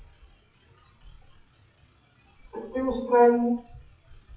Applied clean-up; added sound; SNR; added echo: classical method WPE with log-MMSE.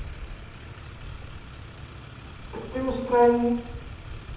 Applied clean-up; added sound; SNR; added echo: none; Motor vehicle (road); 11 dB; reverberation time 0.9 s.